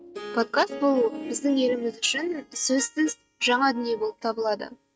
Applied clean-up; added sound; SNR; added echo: neural mask model RNNoise.